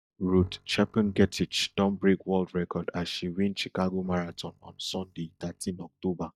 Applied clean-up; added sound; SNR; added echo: neural mask model DeepFilterNet 3.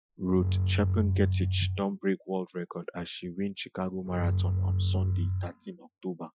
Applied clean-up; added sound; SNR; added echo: classical method Wiener filter.